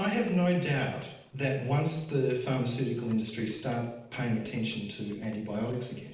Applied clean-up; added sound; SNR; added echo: neural separator model SepFormer DNS4.